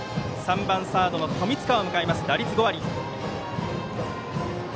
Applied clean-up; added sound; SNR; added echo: none; none; none; none.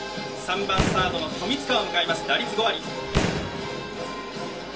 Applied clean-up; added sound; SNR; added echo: none; Fireworks; 4 dB; reverberation time 0.3 s.